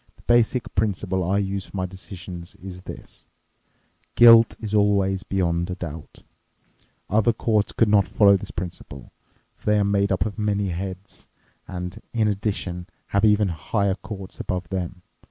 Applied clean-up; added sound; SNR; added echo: none; none; none; none.